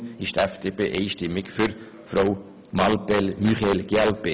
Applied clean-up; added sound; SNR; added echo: none; none; none; none.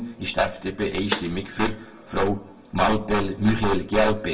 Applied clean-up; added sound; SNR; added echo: none; Snare drum; 7 dB; reverberation time 0.2 s.